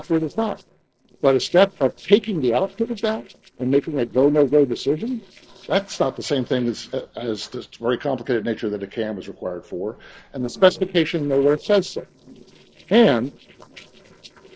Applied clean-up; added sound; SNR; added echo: neural separator model SepFormer DNS4.